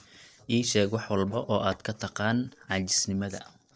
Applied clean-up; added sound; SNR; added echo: neural separator model SepFormer DNS4.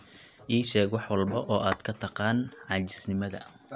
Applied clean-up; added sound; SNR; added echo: none; Tap / Glass; 15 dB; none.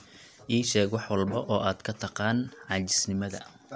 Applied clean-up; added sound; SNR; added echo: none; none; none; none.